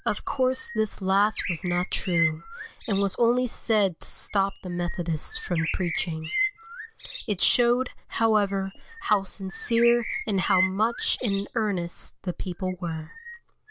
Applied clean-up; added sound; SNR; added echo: none; Bird; 10 dB; none.